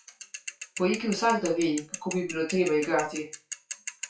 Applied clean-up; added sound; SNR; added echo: classical method WPE with log-MMSE.